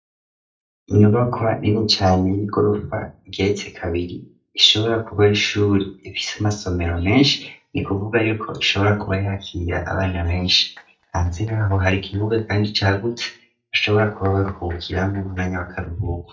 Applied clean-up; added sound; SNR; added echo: neural mask model DeepFilterNet 3.